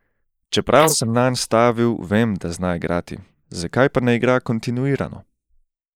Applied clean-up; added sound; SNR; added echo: neural mask model Resemble Enhance denoiser.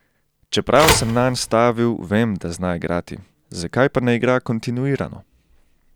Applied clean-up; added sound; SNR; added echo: none; Telephone; 2 dB; none.